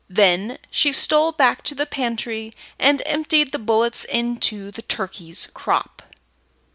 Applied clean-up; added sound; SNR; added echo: none; none; none; none.